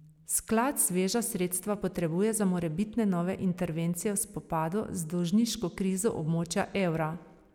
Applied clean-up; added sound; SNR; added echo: none; none; none; none.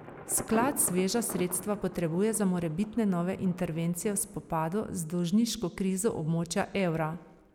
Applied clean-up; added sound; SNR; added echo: none; Thunder; 15 dB; none.